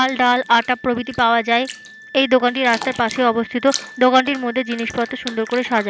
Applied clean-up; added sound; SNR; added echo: none; Bathtub (filling or washing) + Wind instrument, woodwind instrument; 16 dB; none.